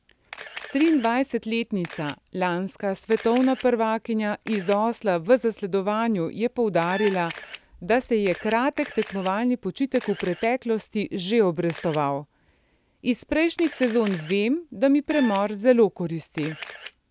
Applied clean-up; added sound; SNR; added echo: none; Camera + Brass instrument; 17 dB; none.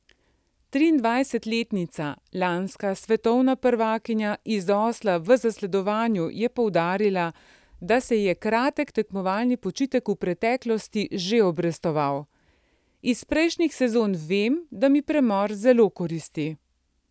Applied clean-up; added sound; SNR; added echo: none; none; none; none.